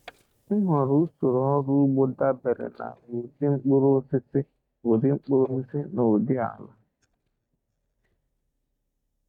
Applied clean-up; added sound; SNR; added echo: neural mask model DeepFilterNet 3.